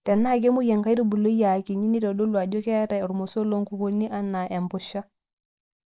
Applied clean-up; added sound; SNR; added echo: neural mask model Resemble Enhance denoiser.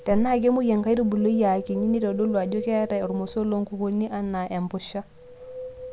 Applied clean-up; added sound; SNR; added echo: none; Wind; 13 dB; none.